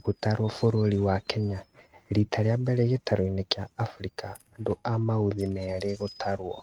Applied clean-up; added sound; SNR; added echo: neural mask model RNNoise.